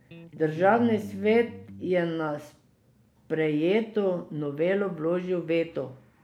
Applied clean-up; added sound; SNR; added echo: none; Electric guitar; 15 dB; none.